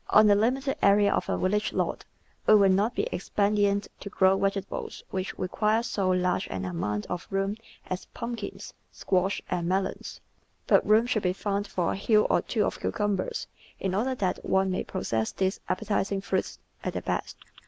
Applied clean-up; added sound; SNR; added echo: none; none; none; none.